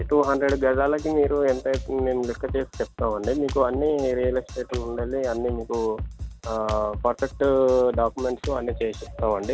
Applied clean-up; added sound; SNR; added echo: none; Drum kit; 11 dB; none.